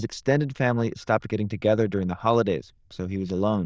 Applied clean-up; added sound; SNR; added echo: neural diffusion model UNIVERSE++.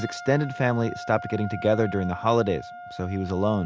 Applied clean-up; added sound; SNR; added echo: none; Wind instrument, woodwind instrument; 13 dB; none.